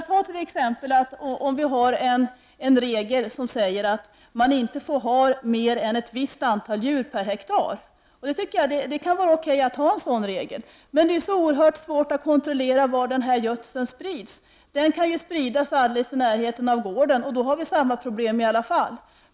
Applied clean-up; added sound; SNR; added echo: none; none; none; none.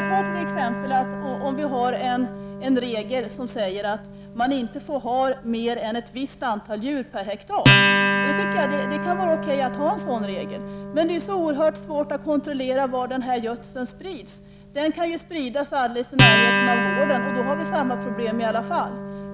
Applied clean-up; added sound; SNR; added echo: none; Acoustic guitar; 0 dB; none.